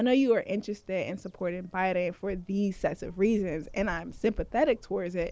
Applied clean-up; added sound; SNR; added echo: none; Bird vocalization, bird call, bird song; 20 dB; none.